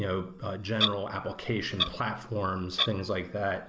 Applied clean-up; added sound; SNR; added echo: none; Clock; 4 dB; none.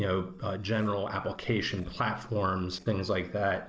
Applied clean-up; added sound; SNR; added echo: neural separator model SepFormer DNS4.